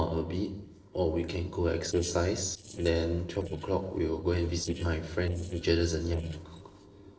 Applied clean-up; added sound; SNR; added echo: neural separator model SepFormer DNS4.